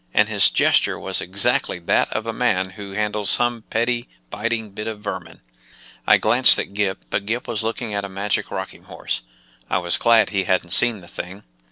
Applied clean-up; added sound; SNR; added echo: none; none; none; none.